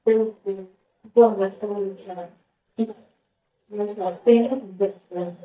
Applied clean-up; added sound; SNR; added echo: neural mask model DeepFilterNet 3.